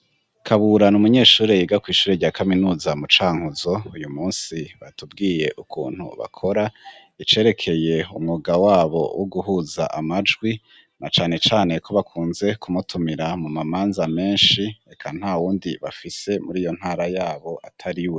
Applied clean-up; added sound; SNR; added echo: none; none; none; none.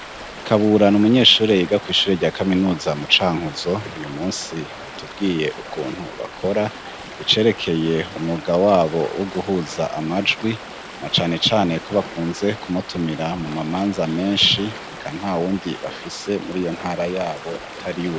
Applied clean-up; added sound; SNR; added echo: none; Stream; 14 dB; none.